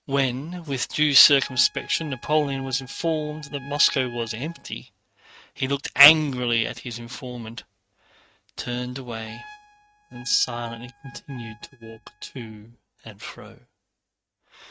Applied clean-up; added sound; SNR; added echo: neural mask model RNNoise.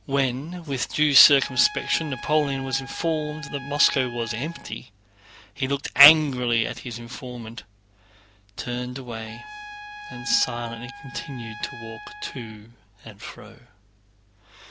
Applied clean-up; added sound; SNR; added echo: none; Trumpet; 13 dB; none.